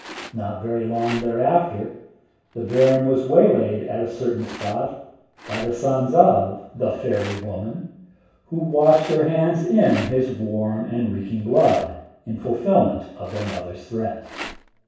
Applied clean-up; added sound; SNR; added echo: none; Rattle; 19 dB; reverberation time 0.7 s.